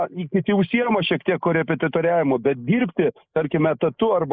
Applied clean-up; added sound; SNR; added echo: neural mask model Resemble Enhance denoiser.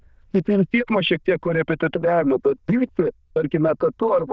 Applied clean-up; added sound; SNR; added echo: neural diffusion model UNIVERSE++.